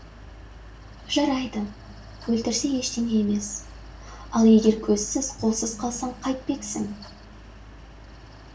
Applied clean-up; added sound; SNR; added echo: none; Mechanical fan; 17 dB; reverberation time 0.2 s.